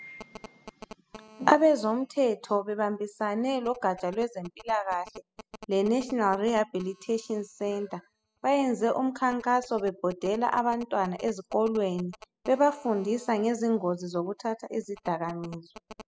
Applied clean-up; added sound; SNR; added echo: classical method spectral subtraction.